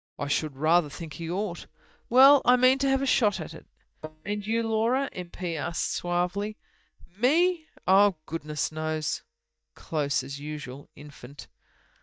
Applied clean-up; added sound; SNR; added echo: neural mask model DeepFilterNet 3.